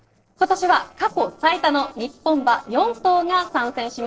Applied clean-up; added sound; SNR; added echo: neural separator model SepFormer DNS4.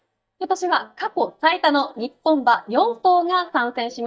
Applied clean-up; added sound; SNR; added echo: neural mask model DeepFilterNet 3.